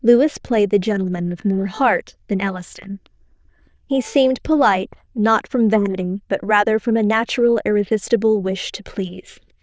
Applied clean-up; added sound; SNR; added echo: neural diffusion model UNIVERSE++.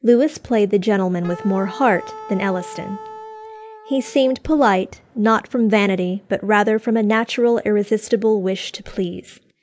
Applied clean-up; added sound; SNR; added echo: none; Wind instrument, woodwind instrument; 16 dB; none.